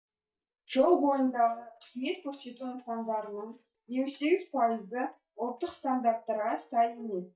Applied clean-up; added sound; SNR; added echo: neural mask model DeepFilterNet 3.